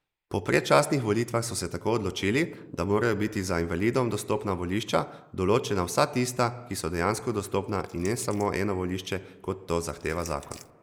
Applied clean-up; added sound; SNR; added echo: neural mask model Resemble Enhance denoiser.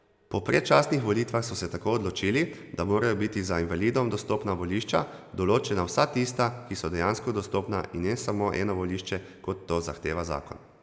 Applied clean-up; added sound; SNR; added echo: none; none; none; none.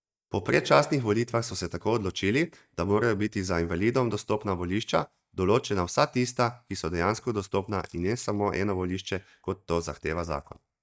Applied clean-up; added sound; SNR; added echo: neural mask model DeepFilterNet 3.